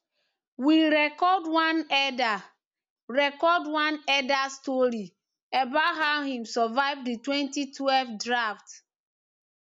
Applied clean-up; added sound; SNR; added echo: none; none; none; none.